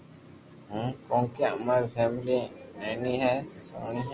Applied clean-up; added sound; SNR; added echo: none; none; none; none.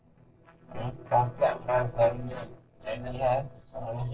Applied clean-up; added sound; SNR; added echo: neural separator model SepFormer DNS4.